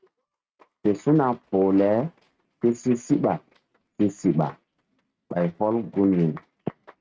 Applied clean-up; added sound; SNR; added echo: neural mask model RNNoise.